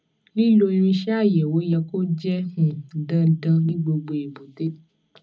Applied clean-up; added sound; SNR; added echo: none; none; none; reverberation time 0.4 s.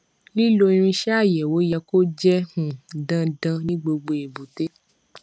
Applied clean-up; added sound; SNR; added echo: none; none; none; none.